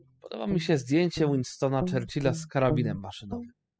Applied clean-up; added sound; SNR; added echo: classical method spectral subtraction.